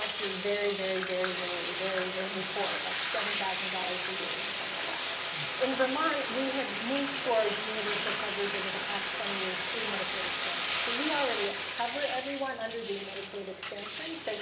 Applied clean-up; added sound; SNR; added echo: none; Bathtub (filling or washing); -5 dB; reverberation time 1.0 s.